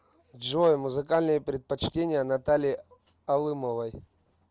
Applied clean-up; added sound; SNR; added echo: none; none; none; none.